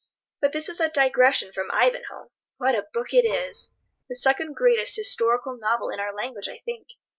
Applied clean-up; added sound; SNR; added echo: neural separator model SepFormer DNS4.